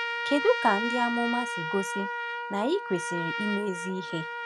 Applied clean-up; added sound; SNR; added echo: none; Trumpet; 3 dB; none.